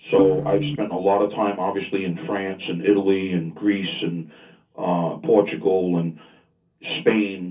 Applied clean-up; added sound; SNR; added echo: neural separator model SepFormer DNS4.